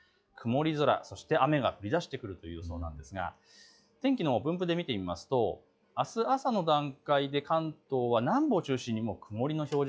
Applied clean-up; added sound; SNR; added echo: classical method log-MMSE.